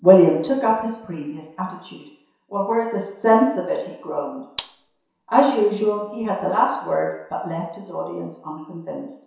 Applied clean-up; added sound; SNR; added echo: none; Gunshot, gunfire; 18 dB; reverberation time 0.7 s.